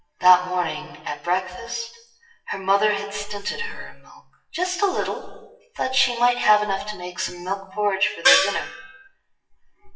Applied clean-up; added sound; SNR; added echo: classical method WPE with log-MMSE.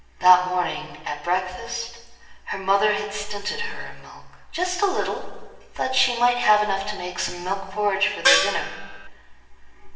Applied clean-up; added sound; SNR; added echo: none; Gong; -2 dB; reverberation time 1.2 s.